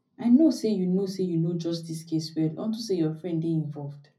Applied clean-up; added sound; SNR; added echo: none; none; none; reverberation time 0.4 s.